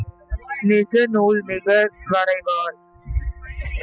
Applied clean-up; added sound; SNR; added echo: classical method spectral subtraction.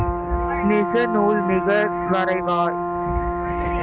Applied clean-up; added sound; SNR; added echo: none; Brass instrument; 2 dB; none.